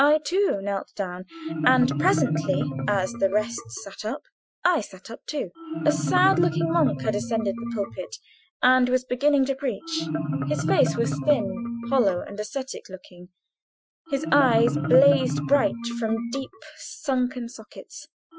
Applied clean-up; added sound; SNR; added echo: classical method Wiener filter.